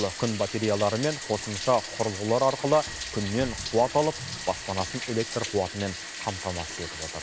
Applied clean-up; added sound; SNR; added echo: none; Bathtub (filling or washing); 8 dB; none.